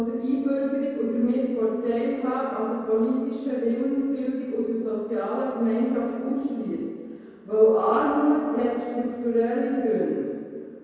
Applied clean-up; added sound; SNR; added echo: none; none; none; reverberation time 2.2 s.